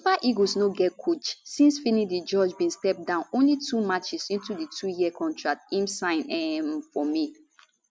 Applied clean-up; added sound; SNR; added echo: none; none; none; none.